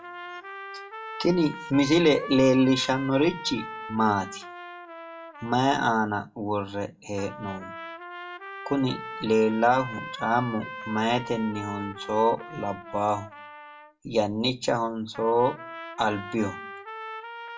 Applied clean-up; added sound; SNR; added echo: none; Trumpet; 13 dB; reverberation time 0.2 s.